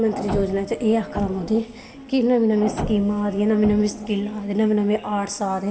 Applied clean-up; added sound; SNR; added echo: none; Printer; 11 dB; reverberation time 1.6 s.